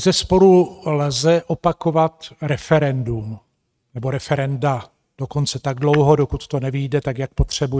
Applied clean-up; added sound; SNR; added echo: neural mask model RNNoise.